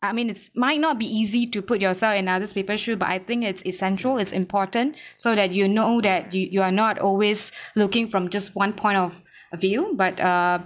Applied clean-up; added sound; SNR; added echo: neural mask model DeepFilterNet 3.